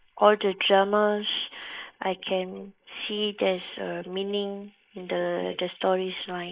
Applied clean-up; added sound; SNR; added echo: neural mask model Resemble Enhance denoiser.